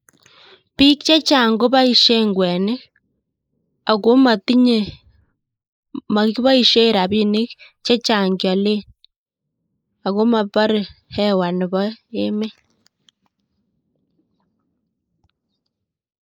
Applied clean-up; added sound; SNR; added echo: neural mask model Resemble Enhance denoiser.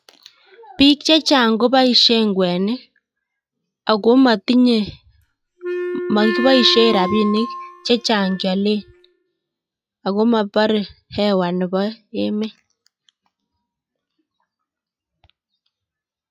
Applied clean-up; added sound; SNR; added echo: classical method log-MMSE.